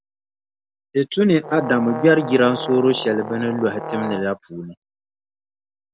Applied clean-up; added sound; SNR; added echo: none; Brass instrument; 9 dB; none.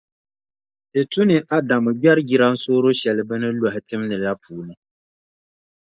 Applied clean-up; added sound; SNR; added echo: neural mask model Resemble Enhance denoiser.